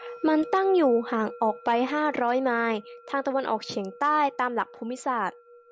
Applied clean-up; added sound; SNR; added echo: none; Musical instrument; 18 dB; none.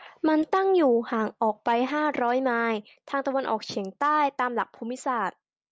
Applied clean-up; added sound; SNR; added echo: none; none; none; none.